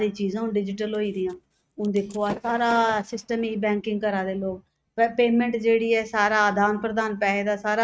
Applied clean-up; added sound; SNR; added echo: neural mask model RNNoise.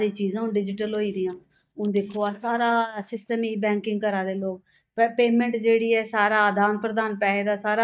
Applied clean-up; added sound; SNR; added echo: neural mask model DeepFilterNet 3.